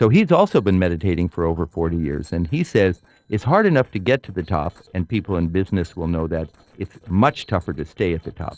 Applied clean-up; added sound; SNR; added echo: neural separator model SepFormer DNS4.